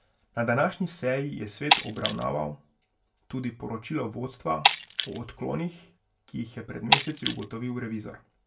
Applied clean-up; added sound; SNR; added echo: none; Shatter; -1 dB; reverberation time 0.2 s.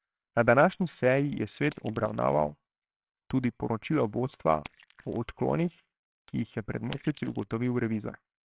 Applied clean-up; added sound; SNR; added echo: neural separator model SepFormer WHAMR!.